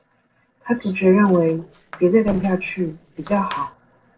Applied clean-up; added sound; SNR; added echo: neural separator model SepFormer DNS4.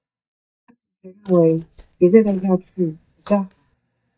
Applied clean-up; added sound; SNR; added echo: neural mask model DeepFilterNet 3.